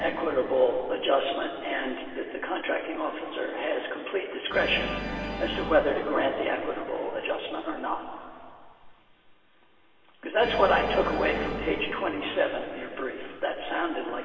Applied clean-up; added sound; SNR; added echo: none; Organ; 11 dB; reverberation time 2.4 s.